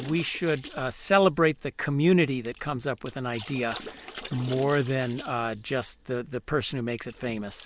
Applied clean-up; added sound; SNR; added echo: none; Water / Splash, splatter; 18 dB; none.